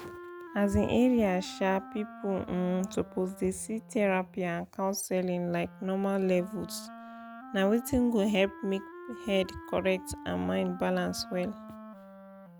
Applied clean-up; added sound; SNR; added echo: none; Wind instrument, woodwind instrument; 16 dB; none.